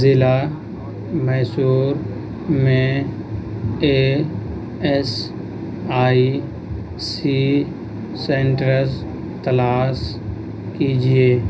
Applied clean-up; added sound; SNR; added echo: none; none; none; reverberation time 0.5 s.